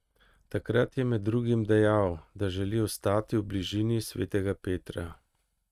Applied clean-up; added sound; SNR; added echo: neural mask model RNNoise.